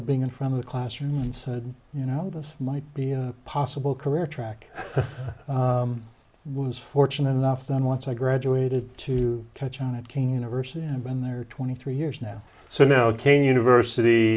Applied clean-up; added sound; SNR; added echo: none; none; none; none.